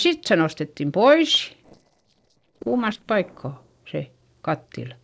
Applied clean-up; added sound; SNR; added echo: neural separator model SepFormer DNS4.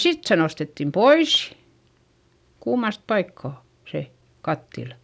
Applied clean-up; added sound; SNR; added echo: none; none; none; none.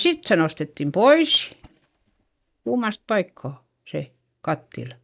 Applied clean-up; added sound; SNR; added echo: neural mask model DeepFilterNet 3.